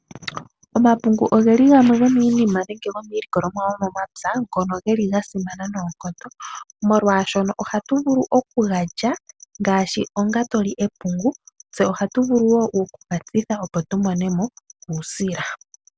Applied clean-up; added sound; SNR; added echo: none; none; none; none.